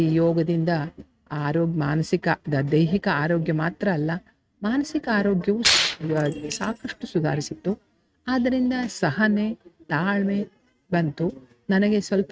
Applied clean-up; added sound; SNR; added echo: neural mask model RNNoise.